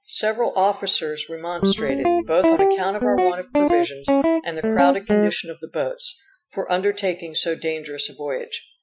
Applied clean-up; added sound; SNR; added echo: classical method Wiener filter.